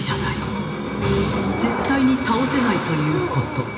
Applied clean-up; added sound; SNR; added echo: none; Subway, metro, underground / Door; 13 dB; reverberation time 0.8 s.